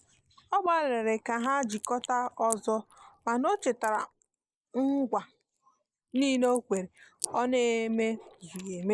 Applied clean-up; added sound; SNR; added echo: neural mask model Resemble Enhance denoiser.